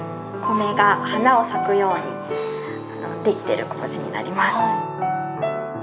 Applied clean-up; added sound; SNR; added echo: none; none; none; none.